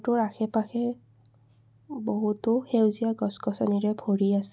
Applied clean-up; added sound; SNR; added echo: none; none; none; none.